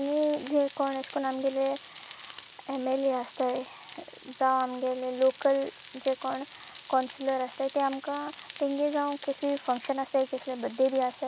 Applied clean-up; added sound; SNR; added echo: none; Frying (food); 19 dB; none.